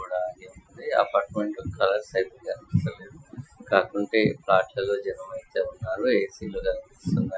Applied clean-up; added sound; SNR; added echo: classical method Wiener filter.